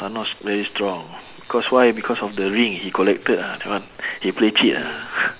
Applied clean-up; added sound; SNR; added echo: none; none; none; none.